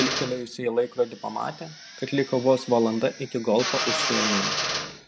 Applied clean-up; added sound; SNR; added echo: none; Drill; 5 dB; none.